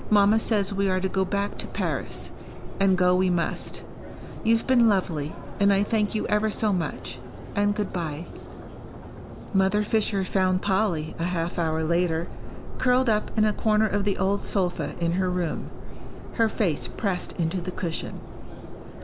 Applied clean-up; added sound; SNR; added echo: none; Subway, metro, underground; 7 dB; none.